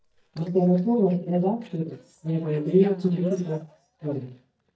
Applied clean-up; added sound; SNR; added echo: neural mask model DeepFilterNet 3.